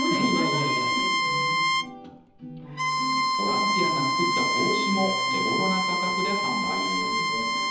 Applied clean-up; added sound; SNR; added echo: none; Bowed string instrument; -5 dB; reverberation time 0.9 s.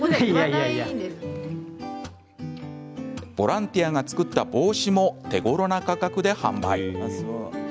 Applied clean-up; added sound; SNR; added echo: none; none; none; none.